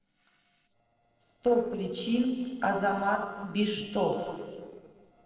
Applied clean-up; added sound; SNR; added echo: neural separator model SepFormer DNS4.